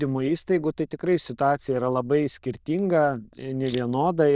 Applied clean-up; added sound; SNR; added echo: neural diffusion model UNIVERSE++.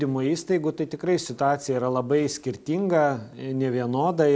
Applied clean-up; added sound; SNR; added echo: none; none; none; none.